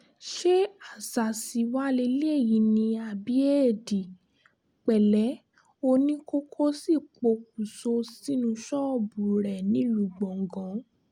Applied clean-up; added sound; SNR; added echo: none; none; none; none.